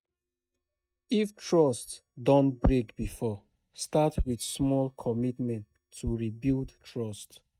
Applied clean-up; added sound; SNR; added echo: neural mask model DeepFilterNet 3.